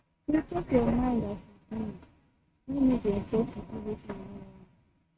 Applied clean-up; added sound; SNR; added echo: neural mask model RNNoise.